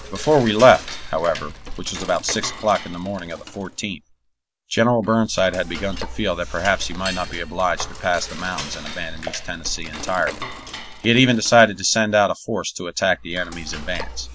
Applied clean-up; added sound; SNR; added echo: none; Cutlery, silverware / Dishes, pots, and pans; 12 dB; none.